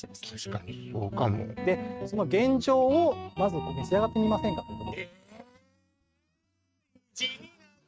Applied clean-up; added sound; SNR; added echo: neural mask model RNNoise.